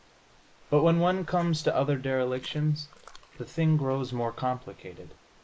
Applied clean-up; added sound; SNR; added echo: neural mask model Resemble Enhance denoiser.